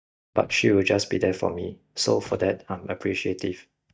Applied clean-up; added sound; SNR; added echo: neural mask model DeepFilterNet 3.